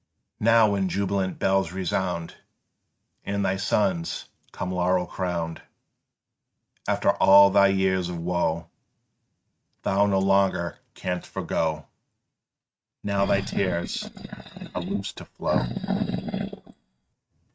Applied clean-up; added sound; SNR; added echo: neural mask model RNNoise.